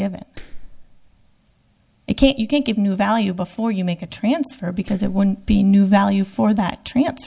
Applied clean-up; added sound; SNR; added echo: none; Clapping; 15 dB; none.